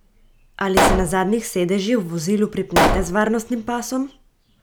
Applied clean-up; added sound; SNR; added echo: none; Explosion; -1 dB; none.